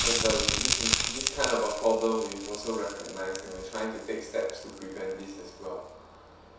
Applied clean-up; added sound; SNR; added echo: none; Crackle; 1 dB; reverberation time 0.7 s.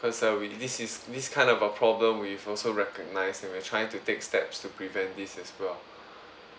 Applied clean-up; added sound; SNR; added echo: none; none; none; none.